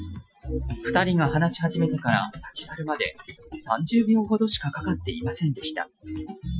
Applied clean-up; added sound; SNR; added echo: classical method Wiener filter.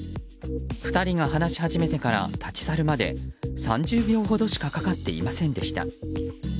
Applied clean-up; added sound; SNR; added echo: none; none; none; none.